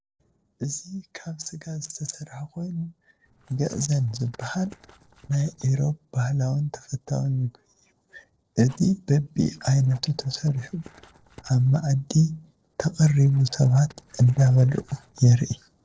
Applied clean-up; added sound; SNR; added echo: neural separator model SepFormer DNS4.